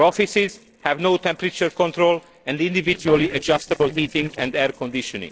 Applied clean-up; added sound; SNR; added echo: neural separator model SepFormer DNS4.